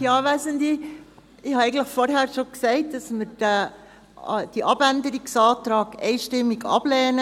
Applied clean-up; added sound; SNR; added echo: none; none; none; none.